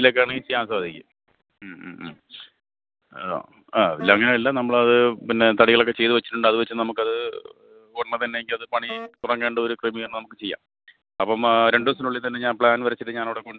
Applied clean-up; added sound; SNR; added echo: none; Wind instrument, woodwind instrument; 17 dB; none.